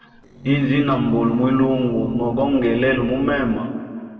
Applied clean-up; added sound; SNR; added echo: neural separator model SepFormer DNS4.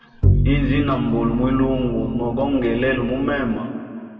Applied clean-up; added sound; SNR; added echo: none; Bowed string instrument; 2 dB; reverberation time 1.9 s.